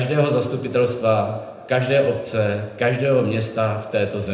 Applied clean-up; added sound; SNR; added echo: none; none; none; reverberation time 0.8 s.